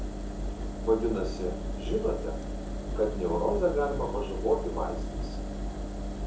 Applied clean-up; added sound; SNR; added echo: none; Engine; 2 dB; reverberation time 0.6 s.